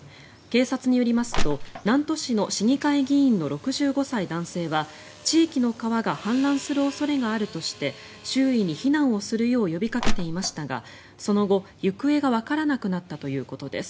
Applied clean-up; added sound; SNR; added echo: none; Crushing; -2 dB; none.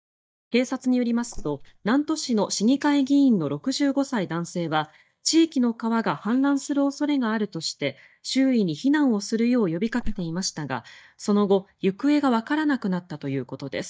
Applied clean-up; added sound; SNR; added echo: neural mask model DeepFilterNet 3.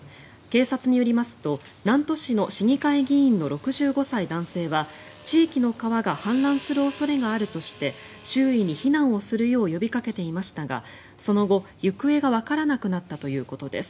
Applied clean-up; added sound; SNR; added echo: none; none; none; none.